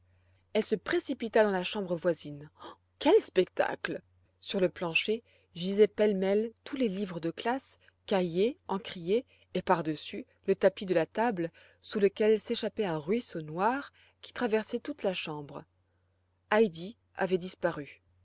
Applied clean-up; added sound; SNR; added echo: none; none; none; none.